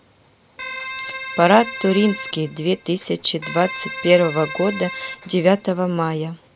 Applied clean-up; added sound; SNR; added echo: none; Keyboard (musical); 12 dB; none.